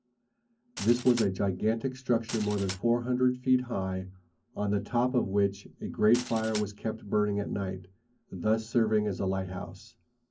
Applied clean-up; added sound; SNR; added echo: none; Glass; 14 dB; reverberation time 0.3 s.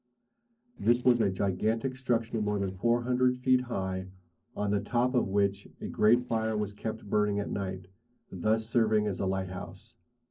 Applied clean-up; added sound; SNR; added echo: neural separator model SepFormer DNS4.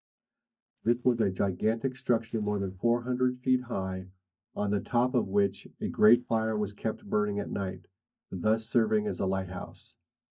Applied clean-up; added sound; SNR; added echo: neural mask model DeepFilterNet 3.